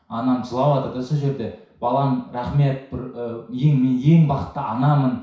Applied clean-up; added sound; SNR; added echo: none; none; none; reverberation time 0.6 s.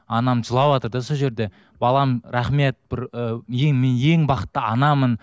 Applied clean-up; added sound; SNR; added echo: none; none; none; none.